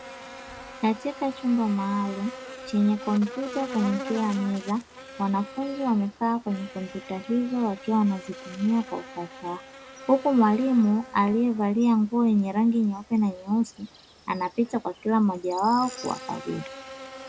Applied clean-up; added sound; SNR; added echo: none; Buzz; 16 dB; none.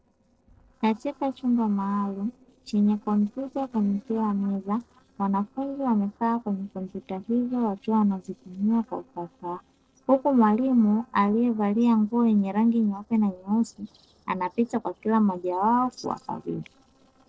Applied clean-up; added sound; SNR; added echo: neural separator model SepFormer DNS4.